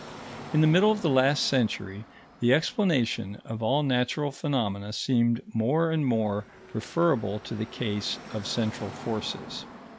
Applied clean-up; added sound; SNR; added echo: none; Car passing by / Traffic noise, roadway noise; 18 dB; none.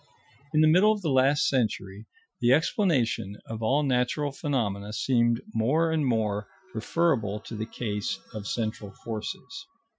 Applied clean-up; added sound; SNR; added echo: classical method Wiener filter.